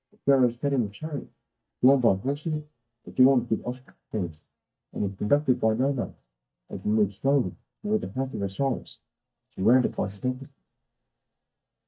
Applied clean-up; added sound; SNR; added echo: neural mask model DeepFilterNet 3.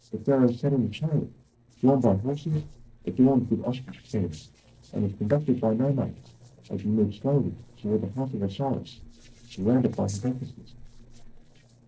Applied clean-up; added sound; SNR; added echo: neural separator model SepFormer DNS4.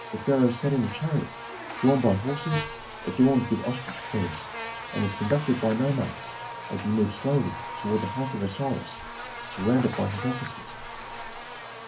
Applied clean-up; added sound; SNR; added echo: none; Buzz; 9 dB; reverberation time 0.3 s.